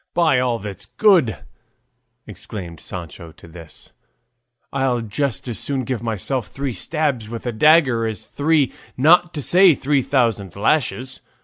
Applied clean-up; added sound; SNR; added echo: none; none; none; none.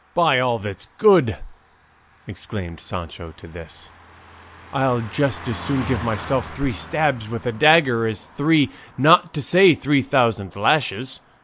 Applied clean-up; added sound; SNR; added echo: none; Car passing by; 18 dB; none.